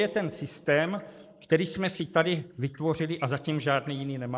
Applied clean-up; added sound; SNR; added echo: neural mask model Resemble Enhance denoiser.